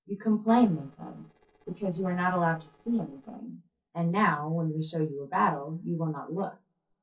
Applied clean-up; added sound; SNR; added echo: neural separator model SepFormer DNS4.